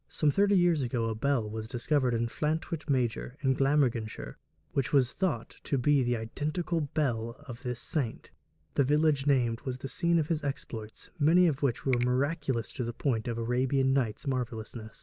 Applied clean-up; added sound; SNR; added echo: neural mask model Resemble Enhance denoiser.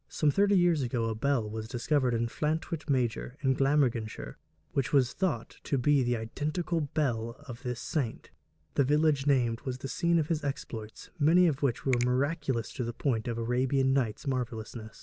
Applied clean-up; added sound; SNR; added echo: none; Finger snapping; 17 dB; none.